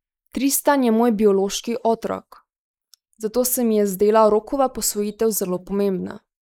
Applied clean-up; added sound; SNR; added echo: neural mask model Resemble Enhance denoiser.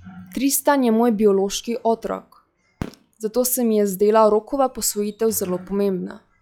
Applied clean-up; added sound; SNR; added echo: classical method log-MMSE.